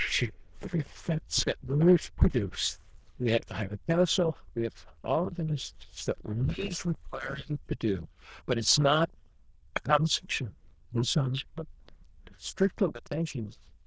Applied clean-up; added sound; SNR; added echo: neural diffusion model UNIVERSE++.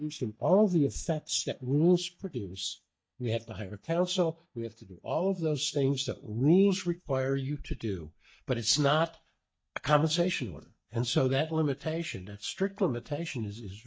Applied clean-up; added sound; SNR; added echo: neural mask model DeepFilterNet 3.